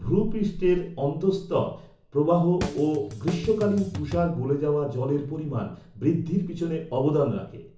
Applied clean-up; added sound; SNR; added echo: none; Drum kit; 9 dB; reverberation time 0.7 s.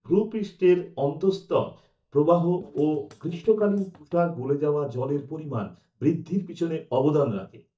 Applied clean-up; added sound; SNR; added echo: neural mask model DeepFilterNet 3.